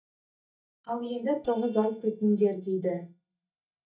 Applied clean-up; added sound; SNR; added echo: neural mask model DeepFilterNet 3.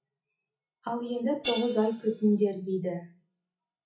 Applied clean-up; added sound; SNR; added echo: classical method WPE with log-MMSE.